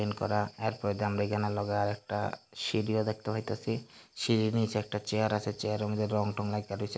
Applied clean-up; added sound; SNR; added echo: none; none; none; none.